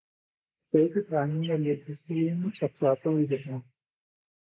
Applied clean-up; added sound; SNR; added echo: neural mask model Resemble Enhance denoiser.